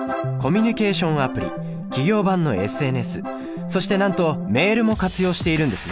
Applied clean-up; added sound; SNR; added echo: none; none; none; none.